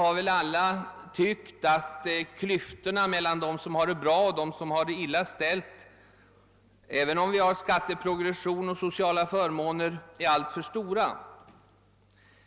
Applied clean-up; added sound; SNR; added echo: none; none; none; none.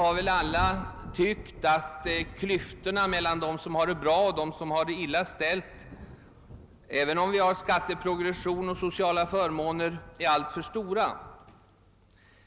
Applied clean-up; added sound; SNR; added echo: none; Thunder; 16 dB; none.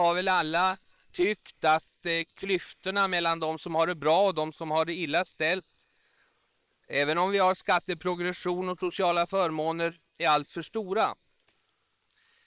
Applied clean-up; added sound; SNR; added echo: neural separator model SepFormer WHAM!.